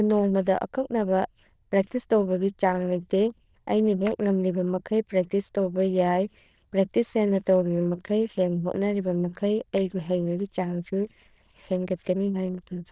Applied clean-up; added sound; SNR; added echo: neural diffusion model UNIVERSE++.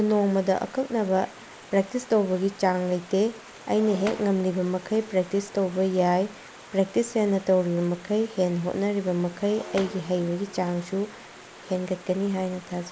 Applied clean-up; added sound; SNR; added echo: none; Shatter + Stream; 18 dB; none.